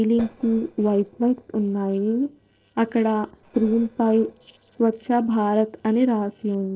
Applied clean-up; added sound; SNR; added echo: neural separator model SepFormer DNS4.